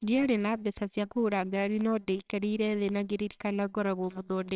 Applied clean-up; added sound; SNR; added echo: neural separator model SepFormer WHAMR!.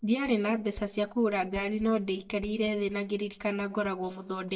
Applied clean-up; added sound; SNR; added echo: neural mask model DeepFilterNet 3.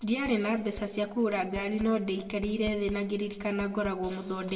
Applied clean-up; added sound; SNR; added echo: none; Writing; 17 dB; reverberation time 1.0 s.